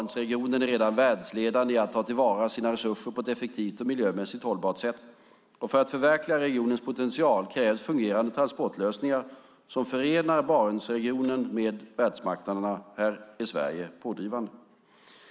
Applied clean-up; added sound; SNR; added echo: none; none; none; none.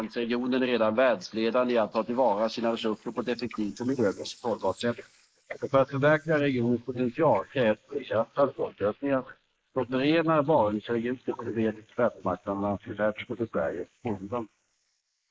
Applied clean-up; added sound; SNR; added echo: neural mask model Resemble Enhance denoiser.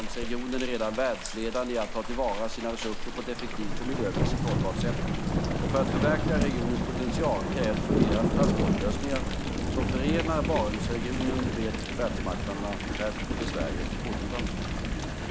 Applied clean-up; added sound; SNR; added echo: none; Thunder / Rain; -3 dB; none.